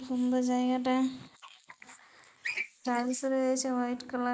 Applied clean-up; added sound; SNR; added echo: neural mask model Resemble Enhance denoiser.